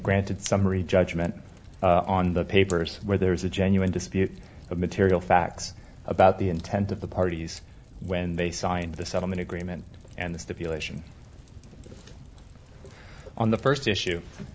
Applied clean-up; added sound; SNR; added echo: none; Fire; 20 dB; none.